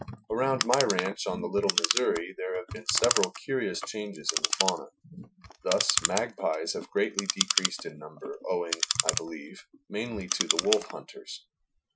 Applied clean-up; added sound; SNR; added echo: classical method Wiener filter.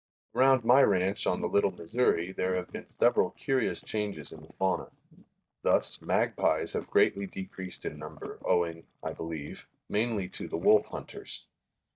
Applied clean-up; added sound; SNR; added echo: neural mask model DeepFilterNet 3.